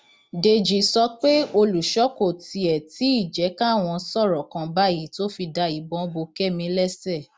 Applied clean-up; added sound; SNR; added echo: none; none; none; none.